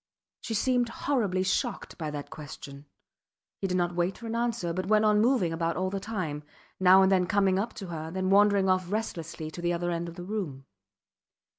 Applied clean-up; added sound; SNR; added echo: none; none; none; none.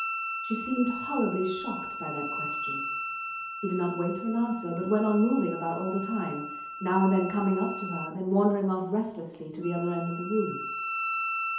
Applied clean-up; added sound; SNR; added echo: none; Wind instrument, woodwind instrument; 7 dB; reverberation time 2.2 s.